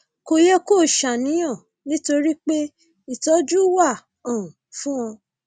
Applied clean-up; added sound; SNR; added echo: none; none; none; none.